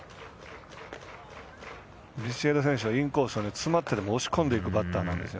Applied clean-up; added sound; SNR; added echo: none; none; none; none.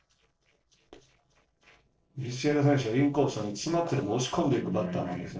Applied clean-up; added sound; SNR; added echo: neural separator model SepFormer DNS4.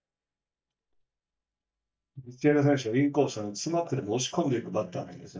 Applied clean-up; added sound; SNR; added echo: neural mask model DeepFilterNet 3.